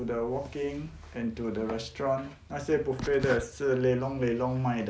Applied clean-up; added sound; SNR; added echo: none; none; none; none.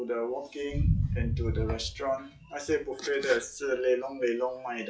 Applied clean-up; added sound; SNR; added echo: classical method WPE with log-MMSE.